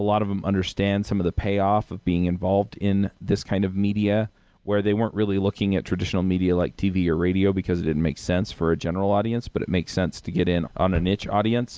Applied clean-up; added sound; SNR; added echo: none; none; none; none.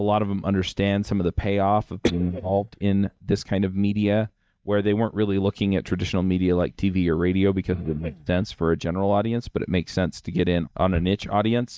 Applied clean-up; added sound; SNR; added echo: neural mask model DeepFilterNet 3.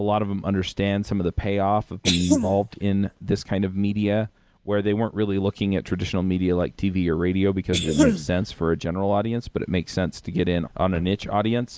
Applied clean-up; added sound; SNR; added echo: neural mask model Resemble Enhance denoiser.